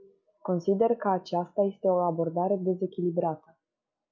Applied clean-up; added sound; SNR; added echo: none; none; none; none.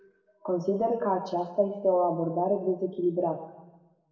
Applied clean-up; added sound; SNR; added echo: none; none; none; reverberation time 1.1 s.